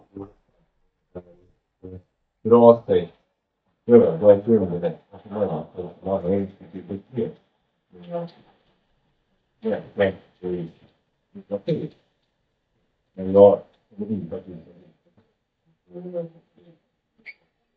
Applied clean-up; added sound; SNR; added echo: neural mask model DeepFilterNet 3.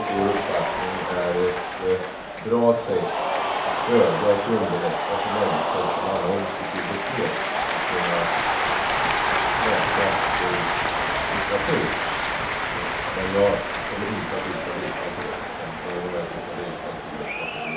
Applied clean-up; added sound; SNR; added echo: none; Cheering; -1 dB; reverberation time 0.6 s.